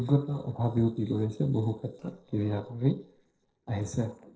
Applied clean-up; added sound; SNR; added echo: neural separator model SepFormer DNS4.